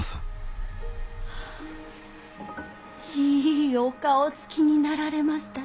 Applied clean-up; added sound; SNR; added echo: none; none; none; none.